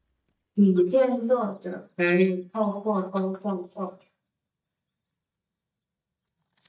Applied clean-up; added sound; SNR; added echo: neural mask model DeepFilterNet 3.